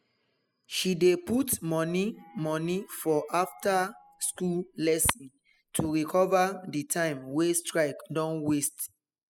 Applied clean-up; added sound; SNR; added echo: classical method spectral subtraction.